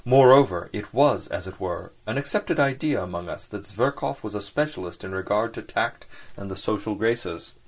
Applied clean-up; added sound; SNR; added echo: none; none; none; none.